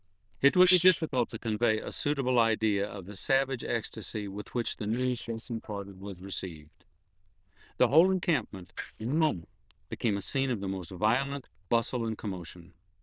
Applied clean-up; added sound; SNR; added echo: neural diffusion model UNIVERSE++.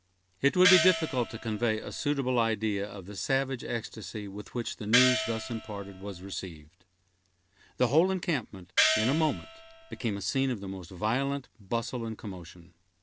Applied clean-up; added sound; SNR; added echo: none; Gong; 1 dB; none.